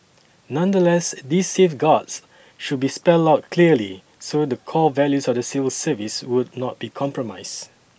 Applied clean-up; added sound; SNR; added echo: none; none; none; none.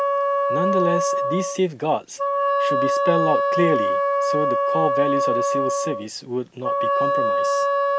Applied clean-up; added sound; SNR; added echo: none; Wind instrument, woodwind instrument; -5 dB; none.